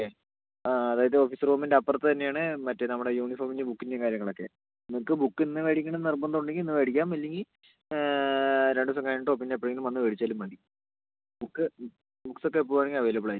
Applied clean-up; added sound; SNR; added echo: none; none; none; none.